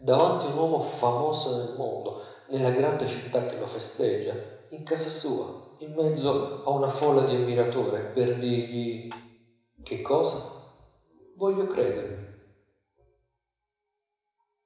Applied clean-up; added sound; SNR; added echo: none; Tap; 19 dB; reverberation time 1.0 s.